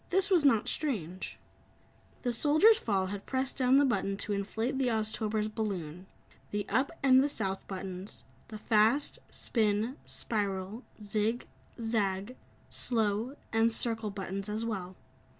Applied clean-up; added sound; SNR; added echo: none; none; none; none.